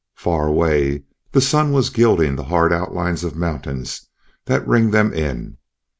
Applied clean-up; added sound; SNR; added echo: none; none; none; none.